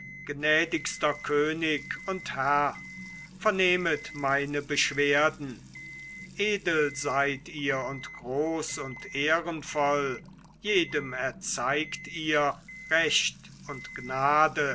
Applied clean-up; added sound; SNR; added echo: none; Trickle, dribble / Water tap, faucet / Music + Alarm; 16 dB; none.